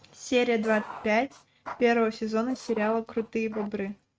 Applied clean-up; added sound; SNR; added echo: neural mask model RNNoise.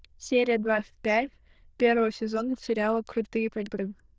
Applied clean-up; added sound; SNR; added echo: neural diffusion model UNIVERSE++.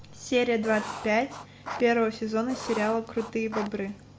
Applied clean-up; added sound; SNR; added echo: none; Writing; 12 dB; none.